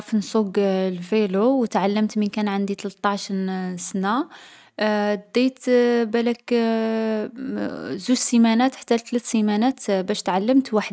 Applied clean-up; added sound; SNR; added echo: none; none; none; none.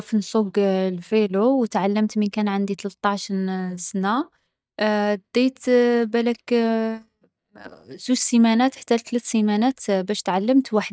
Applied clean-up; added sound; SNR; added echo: neural mask model DeepFilterNet 3.